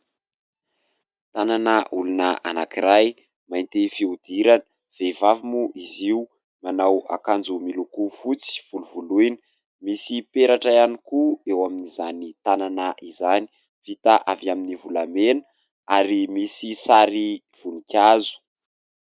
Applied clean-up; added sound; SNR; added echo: none; none; none; none.